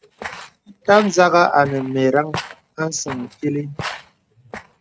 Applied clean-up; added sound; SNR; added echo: neural mask model RNNoise.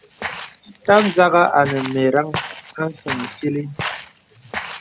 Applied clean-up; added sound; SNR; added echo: none; Walk, footsteps; 10 dB; none.